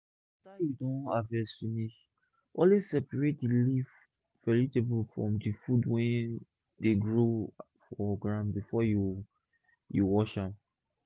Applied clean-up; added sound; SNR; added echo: none; none; none; none.